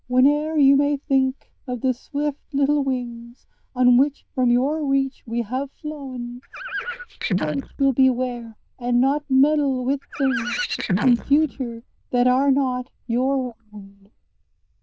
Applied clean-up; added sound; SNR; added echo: neural diffusion model UNIVERSE++.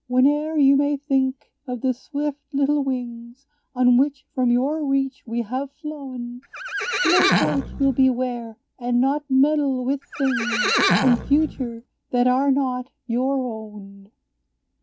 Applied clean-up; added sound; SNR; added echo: none; Livestock, farm animals, working animals; 2 dB; none.